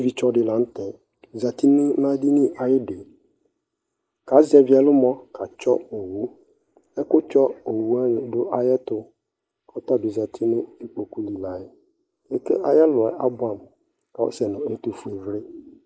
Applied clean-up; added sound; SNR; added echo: neural mask model Resemble Enhance denoiser.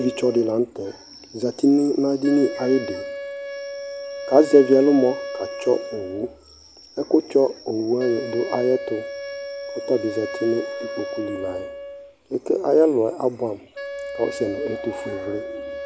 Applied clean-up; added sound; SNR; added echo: none; Wind instrument, woodwind instrument; 11 dB; none.